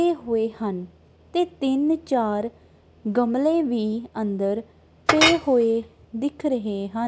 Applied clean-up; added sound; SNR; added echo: none; Chink, clink; 2 dB; none.